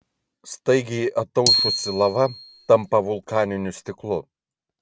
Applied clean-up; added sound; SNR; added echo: none; Glockenspiel; 4 dB; none.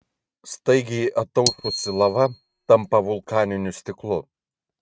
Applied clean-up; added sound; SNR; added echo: neural mask model RNNoise.